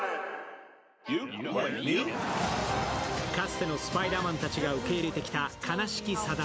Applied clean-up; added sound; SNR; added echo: none; Bowed string instrument; 17 dB; none.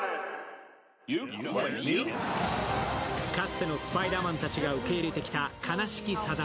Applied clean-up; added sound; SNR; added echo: none; none; none; none.